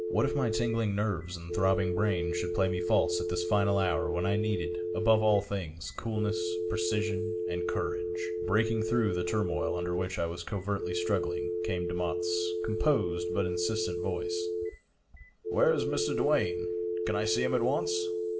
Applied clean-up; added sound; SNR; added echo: none; Telephone; 2 dB; reverberation time 0.4 s.